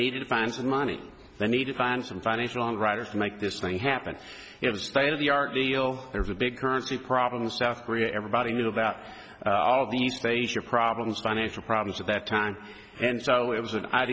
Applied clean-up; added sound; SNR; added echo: none; none; none; none.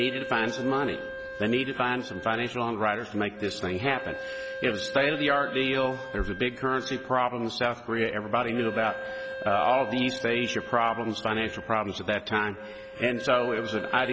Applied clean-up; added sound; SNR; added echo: none; Wind instrument, woodwind instrument; 11 dB; none.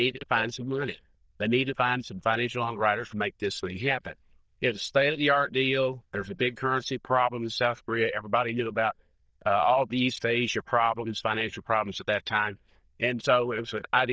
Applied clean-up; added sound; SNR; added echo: neural diffusion model UNIVERSE++.